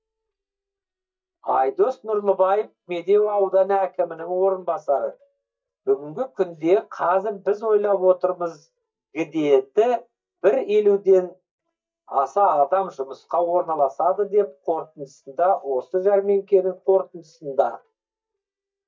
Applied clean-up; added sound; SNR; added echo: neural mask model DeepFilterNet 3.